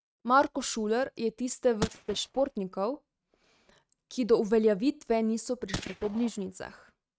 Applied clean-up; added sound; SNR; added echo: neural mask model RNNoise.